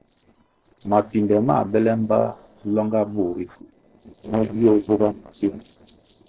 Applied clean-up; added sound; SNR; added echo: neural separator model SepFormer DNS4.